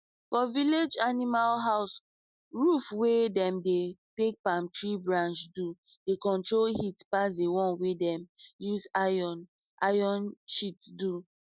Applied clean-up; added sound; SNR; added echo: none; none; none; none.